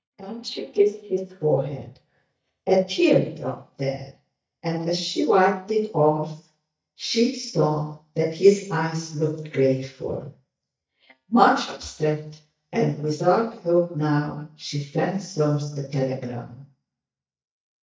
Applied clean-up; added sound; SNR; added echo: neural mask model DeepFilterNet 3.